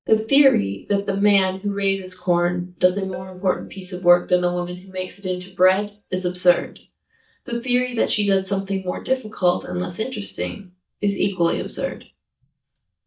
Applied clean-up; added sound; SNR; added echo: neural mask model DeepFilterNet 3.